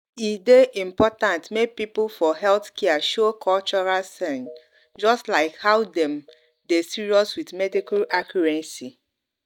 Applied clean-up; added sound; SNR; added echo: neural mask model DeepFilterNet 3.